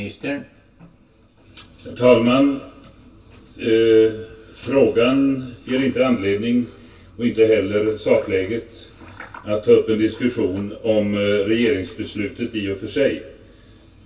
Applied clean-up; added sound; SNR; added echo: none; none; none; reverberation time 0.2 s.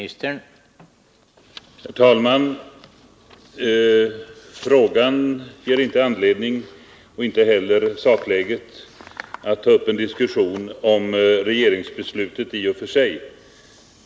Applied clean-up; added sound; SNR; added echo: none; none; none; none.